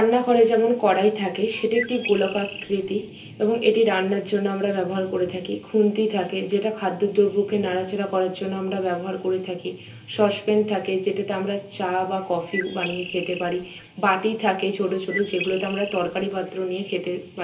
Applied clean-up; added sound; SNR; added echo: none; Bird; 12 dB; reverberation time 0.3 s.